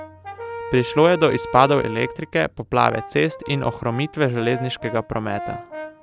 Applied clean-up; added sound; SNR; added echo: none; Brass instrument; 12 dB; none.